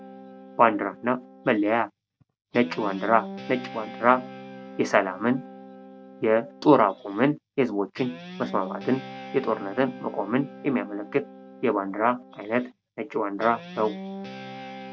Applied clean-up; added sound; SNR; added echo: none; Guitar; 15 dB; none.